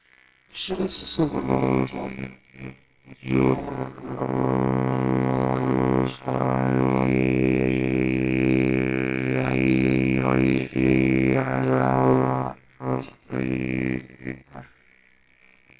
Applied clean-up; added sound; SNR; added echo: neural separator model SepFormer WHAMR!.